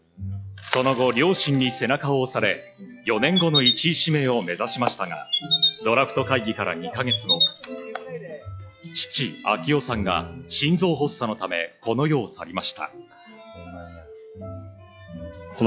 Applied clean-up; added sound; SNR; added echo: classical method log-MMSE.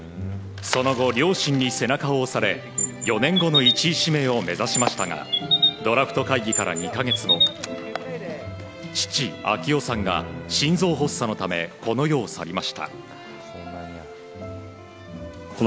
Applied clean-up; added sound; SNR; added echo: none; Chirp, tweet; 1 dB; none.